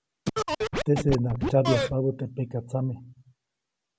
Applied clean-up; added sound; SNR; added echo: none; Scratching (performance technique); 1 dB; none.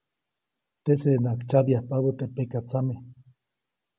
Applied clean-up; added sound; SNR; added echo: none; none; none; none.